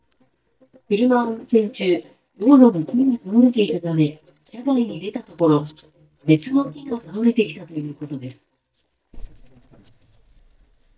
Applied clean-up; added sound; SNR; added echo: neural mask model DeepFilterNet 3.